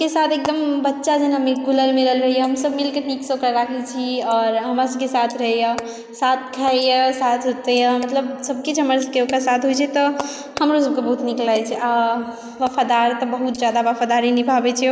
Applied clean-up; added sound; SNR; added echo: neural mask model Resemble Enhance denoiser.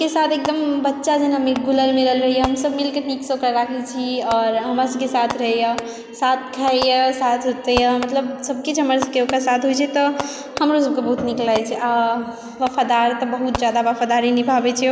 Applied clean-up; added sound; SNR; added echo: none; Fireworks; 16 dB; none.